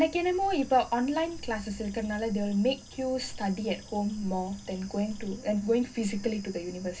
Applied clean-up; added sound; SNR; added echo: none; Bird / Insect; 15 dB; reverberation time 0.4 s.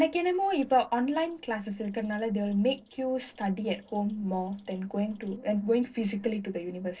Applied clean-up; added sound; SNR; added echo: neural separator model SepFormer DNS4.